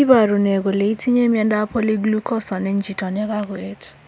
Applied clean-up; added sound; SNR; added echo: none; none; none; none.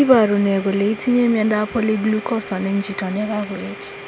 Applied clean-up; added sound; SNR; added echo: none; Domestic sounds, home sounds; 16 dB; none.